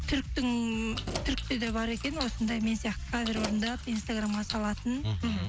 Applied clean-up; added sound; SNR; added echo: none; Keys jangling; 11 dB; none.